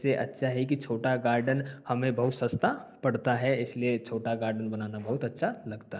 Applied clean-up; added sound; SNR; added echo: neural separator model SepFormer DNS4.